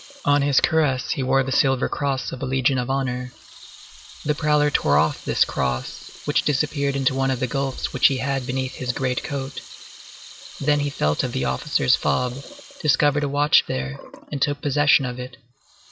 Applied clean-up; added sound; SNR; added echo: none; Sink (filling or washing) / Water tap, faucet; 19 dB; none.